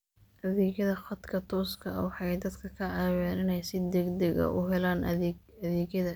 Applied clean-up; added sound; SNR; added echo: none; none; none; none.